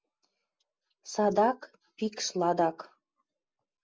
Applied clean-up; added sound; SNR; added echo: none; none; none; none.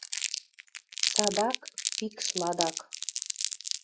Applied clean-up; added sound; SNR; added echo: classical method log-MMSE.